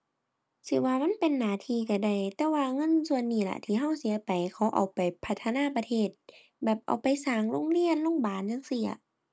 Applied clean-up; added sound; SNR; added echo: none; none; none; none.